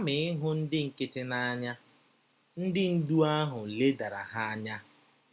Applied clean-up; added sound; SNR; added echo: none; none; none; none.